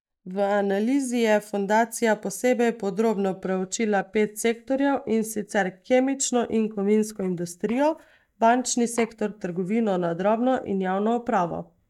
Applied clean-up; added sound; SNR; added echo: neural mask model DeepFilterNet 3.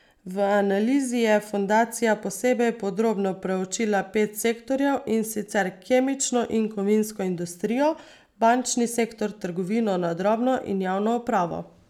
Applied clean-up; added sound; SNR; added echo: none; none; none; none.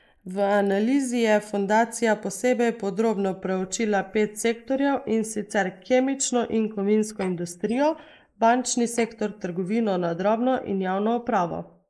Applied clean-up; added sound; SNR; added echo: neural mask model Resemble Enhance denoiser.